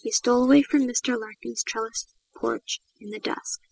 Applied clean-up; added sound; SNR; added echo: classical method spectral subtraction.